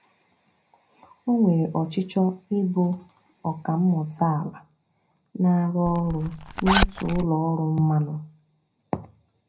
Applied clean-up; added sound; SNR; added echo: none; Zipper (clothing); 1 dB; reverberation time 0.4 s.